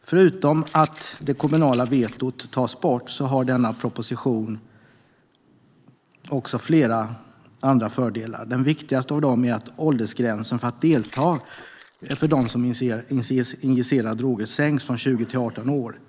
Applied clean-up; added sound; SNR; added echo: neural mask model Resemble Enhance denoiser.